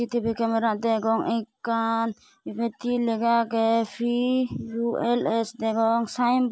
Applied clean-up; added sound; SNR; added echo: none; none; none; none.